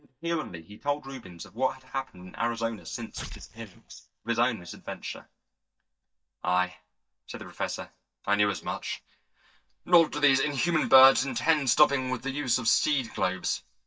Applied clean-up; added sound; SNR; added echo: neural mask model DeepFilterNet 3.